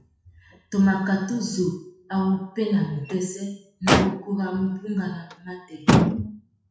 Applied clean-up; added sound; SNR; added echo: classical method WPE with log-MMSE.